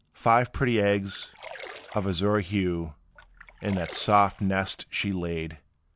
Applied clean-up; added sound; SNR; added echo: none; Splash, splatter; 19 dB; none.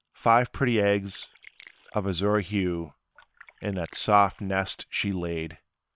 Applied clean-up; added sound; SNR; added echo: neural separator model SepFormer WHAM!.